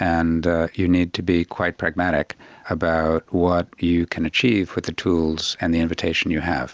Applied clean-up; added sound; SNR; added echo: none; none; none; none.